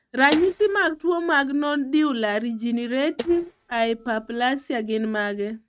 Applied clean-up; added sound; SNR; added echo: neural mask model RNNoise.